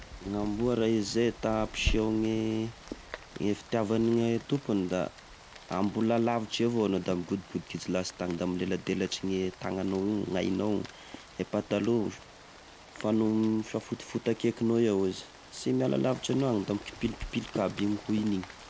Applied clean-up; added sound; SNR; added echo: none; Rain; 14 dB; none.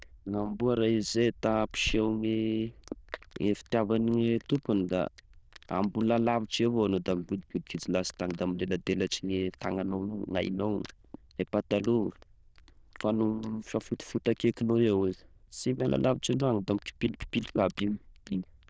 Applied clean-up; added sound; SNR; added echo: neural diffusion model UNIVERSE++.